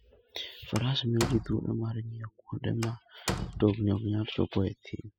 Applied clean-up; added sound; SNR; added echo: classical method spectral subtraction.